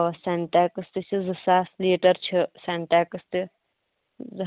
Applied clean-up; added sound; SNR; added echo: none; none; none; none.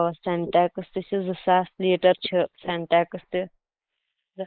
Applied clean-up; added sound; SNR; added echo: neural mask model Resemble Enhance denoiser.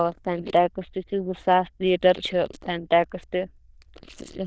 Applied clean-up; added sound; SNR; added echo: neural diffusion model UNIVERSE++.